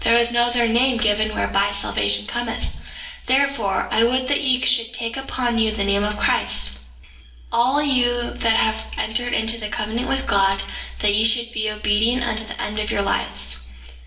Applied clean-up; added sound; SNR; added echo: none; none; none; reverberation time 0.6 s.